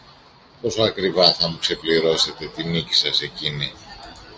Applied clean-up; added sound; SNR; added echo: none; none; none; none.